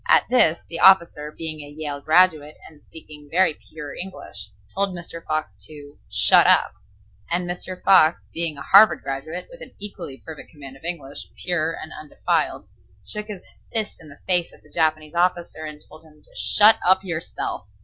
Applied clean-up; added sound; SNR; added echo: none; none; none; none.